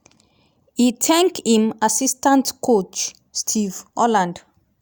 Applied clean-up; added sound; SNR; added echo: none; none; none; none.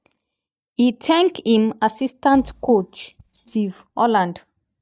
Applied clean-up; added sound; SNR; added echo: neural mask model DeepFilterNet 3.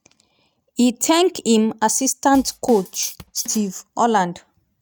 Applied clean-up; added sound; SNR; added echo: neural mask model RNNoise.